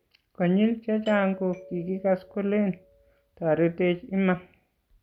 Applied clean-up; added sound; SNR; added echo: none; Doorbell; 19 dB; none.